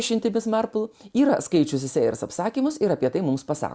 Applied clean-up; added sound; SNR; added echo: none; none; none; none.